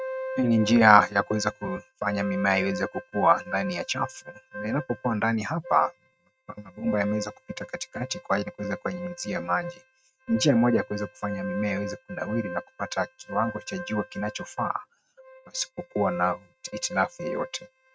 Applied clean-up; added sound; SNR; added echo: neural mask model RNNoise.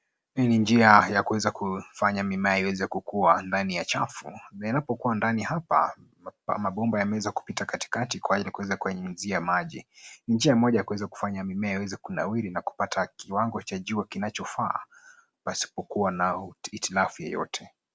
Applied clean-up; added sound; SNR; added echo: none; none; none; none.